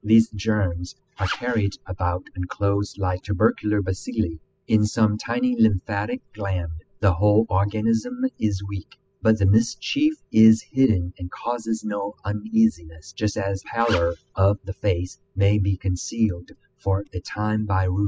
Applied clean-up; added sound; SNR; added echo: classical method spectral subtraction.